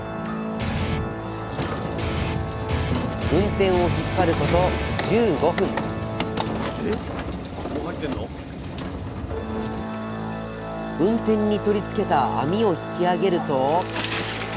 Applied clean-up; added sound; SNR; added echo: none; Organ; 6 dB; none.